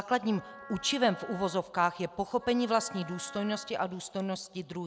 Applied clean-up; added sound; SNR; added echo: none; Wind instrument, woodwind instrument; 17 dB; none.